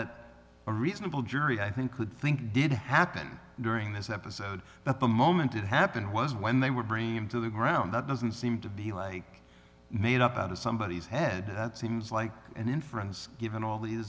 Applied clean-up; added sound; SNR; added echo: none; none; none; none.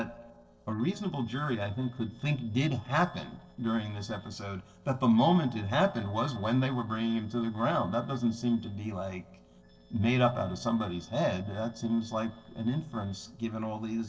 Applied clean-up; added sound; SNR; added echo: neural separator model SepFormer DNS4.